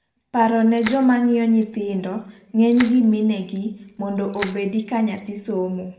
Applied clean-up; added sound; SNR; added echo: none; Crushing; 18 dB; reverberation time 0.6 s.